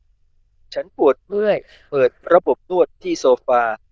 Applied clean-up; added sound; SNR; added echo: neural diffusion model UNIVERSE++.